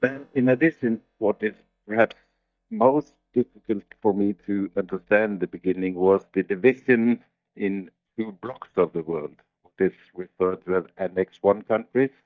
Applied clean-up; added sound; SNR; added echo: neural mask model DeepFilterNet 3.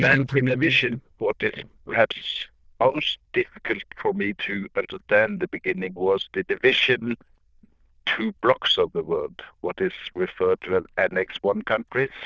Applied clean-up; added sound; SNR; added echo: neural diffusion model UNIVERSE++.